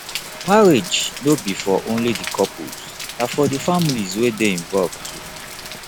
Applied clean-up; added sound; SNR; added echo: none; Rain; 11 dB; none.